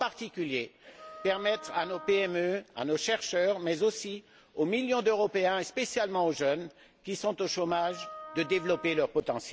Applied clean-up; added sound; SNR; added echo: none; Wind instrument, woodwind instrument; 15 dB; none.